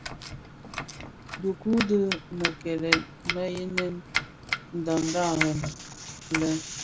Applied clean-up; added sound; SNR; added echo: none; Domestic sounds, home sounds; 4 dB; none.